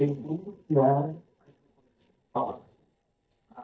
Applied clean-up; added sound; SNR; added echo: neural mask model DeepFilterNet 3.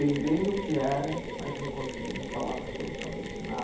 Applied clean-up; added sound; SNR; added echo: none; Mechanisms; 5 dB; reverberation time 0.5 s.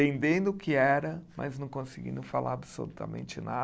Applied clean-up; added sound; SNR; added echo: none; none; none; none.